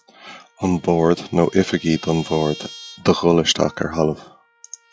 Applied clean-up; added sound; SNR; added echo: classical method log-MMSE.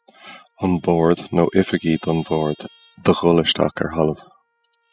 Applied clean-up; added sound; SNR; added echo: classical method spectral subtraction.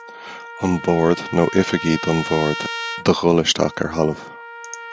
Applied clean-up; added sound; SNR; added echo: none; Trumpet; 11 dB; none.